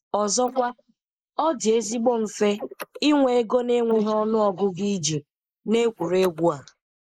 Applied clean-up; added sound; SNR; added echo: neural mask model Resemble Enhance denoiser.